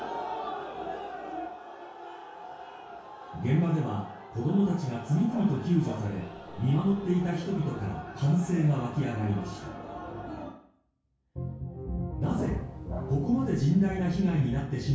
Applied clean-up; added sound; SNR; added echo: none; Dog; 18 dB; reverberation time 0.6 s.